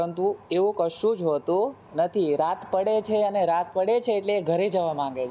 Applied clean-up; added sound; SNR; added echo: none; none; none; none.